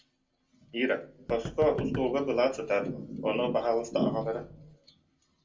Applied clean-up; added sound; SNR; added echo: none; Knock; 11 dB; reverberation time 0.2 s.